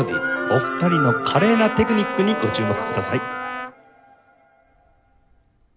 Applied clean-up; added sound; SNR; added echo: none; Trumpet; 7 dB; none.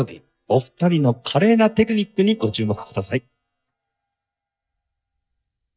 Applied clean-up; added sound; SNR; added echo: neural mask model DeepFilterNet 3.